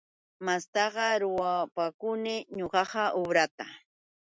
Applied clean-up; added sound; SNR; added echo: none; none; none; none.